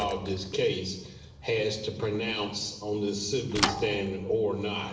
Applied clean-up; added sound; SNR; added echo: none; Thump, thud / Bicycle; 9 dB; reverberation time 0.8 s.